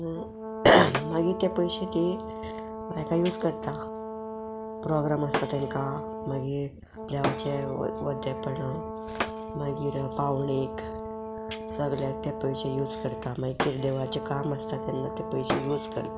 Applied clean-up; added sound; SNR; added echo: none; Shatter + Brass instrument; 6 dB; none.